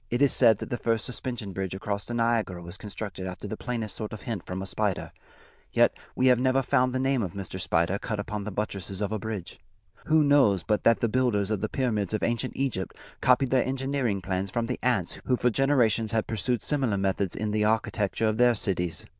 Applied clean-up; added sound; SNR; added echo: neural diffusion model UNIVERSE++.